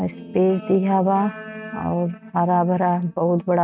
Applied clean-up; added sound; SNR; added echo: neural mask model RNNoise.